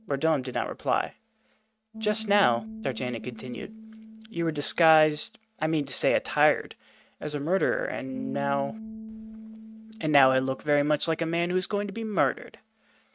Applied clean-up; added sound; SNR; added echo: neural mask model RNNoise.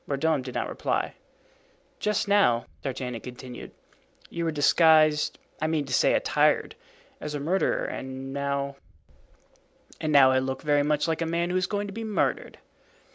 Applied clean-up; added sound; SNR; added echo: none; none; none; none.